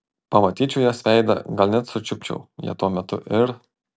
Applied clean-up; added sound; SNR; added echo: none; none; none; none.